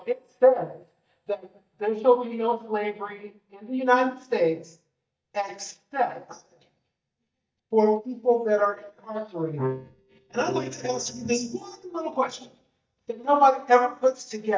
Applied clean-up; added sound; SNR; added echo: neural mask model DeepFilterNet 3.